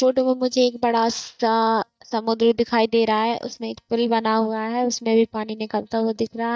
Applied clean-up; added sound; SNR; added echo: neural mask model DeepFilterNet 3.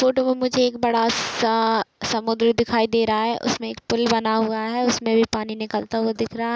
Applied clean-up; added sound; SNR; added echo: none; none; none; none.